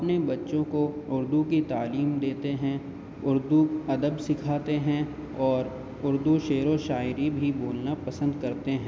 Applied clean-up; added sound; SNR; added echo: none; none; none; none.